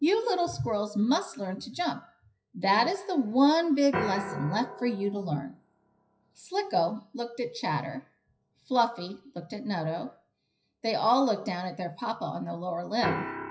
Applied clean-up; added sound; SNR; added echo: classical method WPE with log-MMSE.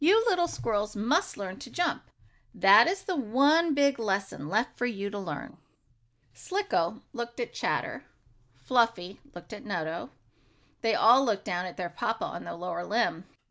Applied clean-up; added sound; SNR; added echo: none; none; none; none.